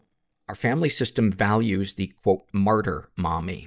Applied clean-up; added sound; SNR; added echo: neural mask model DeepFilterNet 3.